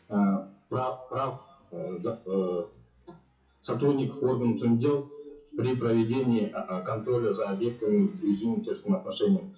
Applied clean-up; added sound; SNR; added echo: classical method WPE with log-MMSE.